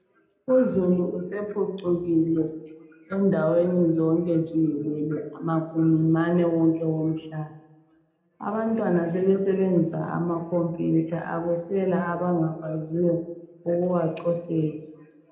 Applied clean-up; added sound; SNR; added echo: none; none; none; reverberation time 0.7 s.